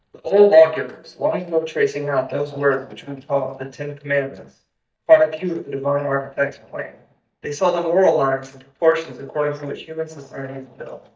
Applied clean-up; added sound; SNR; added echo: neural mask model DeepFilterNet 3.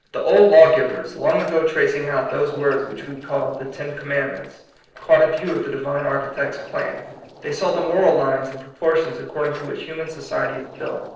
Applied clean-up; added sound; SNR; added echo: neural separator model SepFormer DNS4.